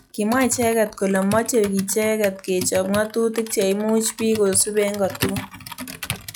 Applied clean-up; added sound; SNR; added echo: classical method log-MMSE.